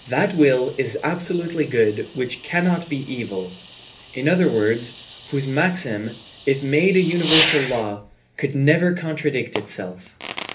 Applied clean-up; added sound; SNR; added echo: none; Fireworks; 10 dB; reverberation time 0.3 s.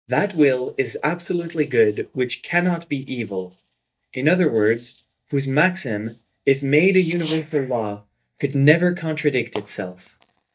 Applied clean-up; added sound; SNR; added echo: neural mask model DeepFilterNet 3.